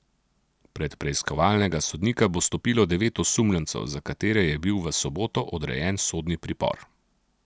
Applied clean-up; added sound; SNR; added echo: none; none; none; none.